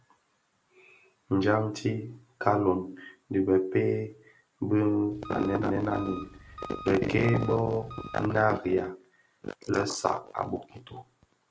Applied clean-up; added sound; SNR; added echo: none; Engine; 15 dB; none.